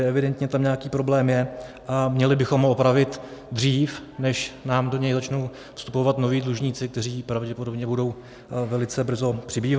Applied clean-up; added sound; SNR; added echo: none; none; none; none.